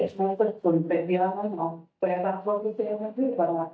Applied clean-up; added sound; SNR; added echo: neural mask model DeepFilterNet 3.